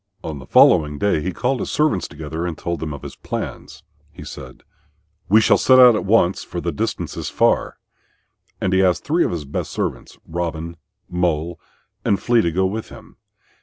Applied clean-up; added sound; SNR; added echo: none; none; none; none.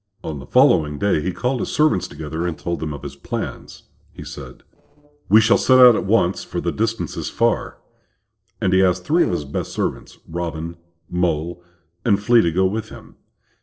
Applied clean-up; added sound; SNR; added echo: neural separator model SepFormer DNS4.